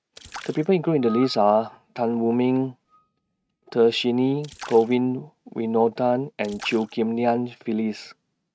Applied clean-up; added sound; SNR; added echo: neural mask model RNNoise.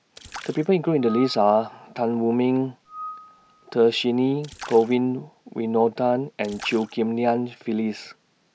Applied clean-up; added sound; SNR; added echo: none; Screech / Glass + Splash, splatter; 20 dB; none.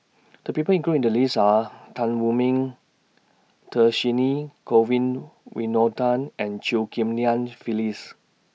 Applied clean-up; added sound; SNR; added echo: none; none; none; none.